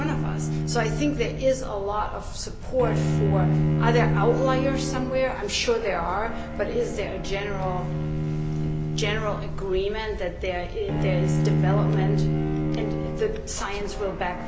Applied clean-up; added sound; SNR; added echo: none; Bowed string instrument; 0 dB; none.